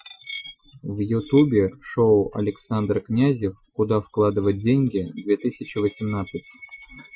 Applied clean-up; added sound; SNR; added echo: classical method Wiener filter.